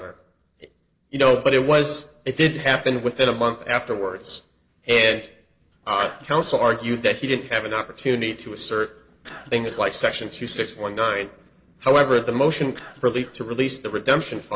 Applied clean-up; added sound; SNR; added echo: neural separator model SepFormer DNS4.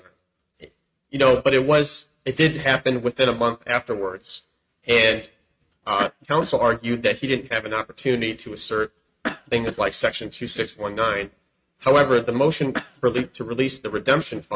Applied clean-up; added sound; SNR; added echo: neural mask model RNNoise.